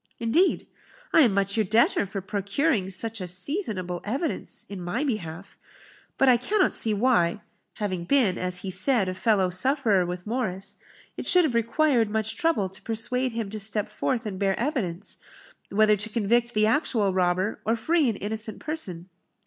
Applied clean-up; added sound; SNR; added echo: none; none; none; none.